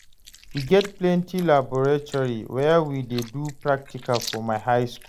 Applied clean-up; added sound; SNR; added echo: none; Chewing, mastication; 17 dB; none.